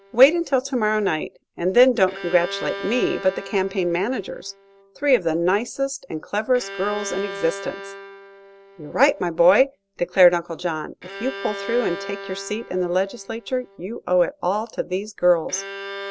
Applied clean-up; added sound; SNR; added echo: none; Bowed string instrument; 15 dB; none.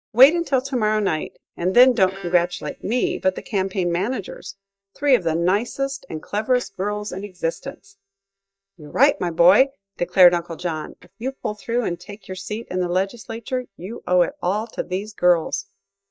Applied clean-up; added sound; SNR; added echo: neural mask model DeepFilterNet 3.